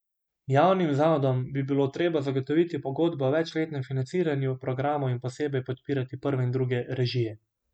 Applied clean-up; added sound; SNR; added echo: none; none; none; none.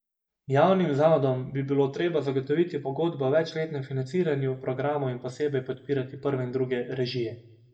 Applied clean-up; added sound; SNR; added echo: none; none; none; reverberation time 0.6 s.